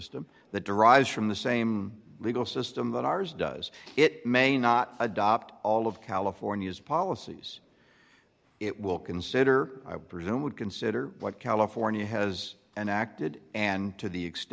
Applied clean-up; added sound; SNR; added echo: none; none; none; none.